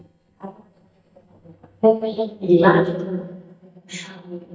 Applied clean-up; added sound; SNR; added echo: neural mask model DeepFilterNet 3.